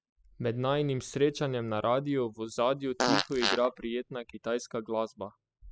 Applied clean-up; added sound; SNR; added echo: classical method spectral subtraction.